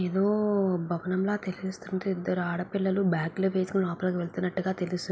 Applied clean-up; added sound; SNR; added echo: none; none; none; none.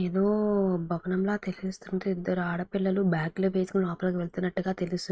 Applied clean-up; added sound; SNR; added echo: neural mask model RNNoise.